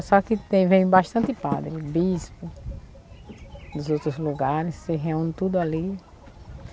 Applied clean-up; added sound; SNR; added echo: none; Door; 17 dB; none.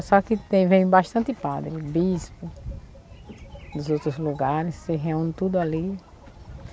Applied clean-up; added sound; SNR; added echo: none; none; none; none.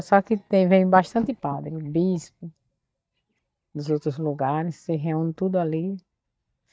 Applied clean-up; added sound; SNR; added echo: neural mask model DeepFilterNet 3.